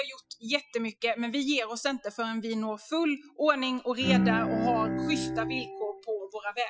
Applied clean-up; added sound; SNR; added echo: classical method Wiener filter.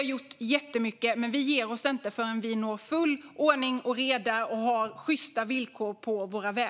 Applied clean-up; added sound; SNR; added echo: none; none; none; none.